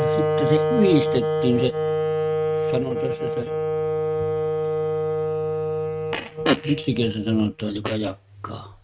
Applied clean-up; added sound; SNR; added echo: neural mask model RNNoise.